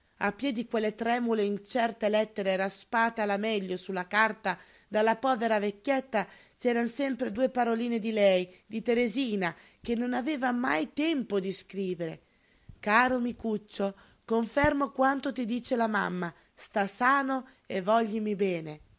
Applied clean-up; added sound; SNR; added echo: none; none; none; none.